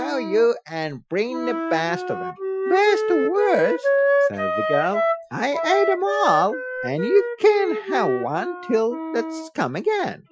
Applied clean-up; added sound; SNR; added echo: classical method Wiener filter.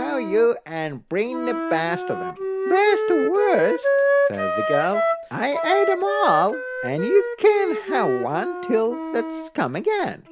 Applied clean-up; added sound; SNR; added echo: none; Wind instrument, woodwind instrument; 3 dB; none.